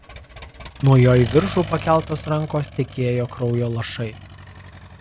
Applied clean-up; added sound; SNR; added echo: none; Accelerating, revving, vroom; 14 dB; none.